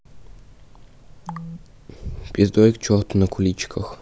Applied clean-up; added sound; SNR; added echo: none; none; none; none.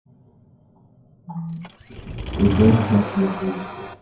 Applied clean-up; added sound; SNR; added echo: classical method WPE with log-MMSE.